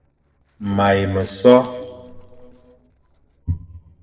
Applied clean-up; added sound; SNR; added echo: neural separator model SepFormer DNS4.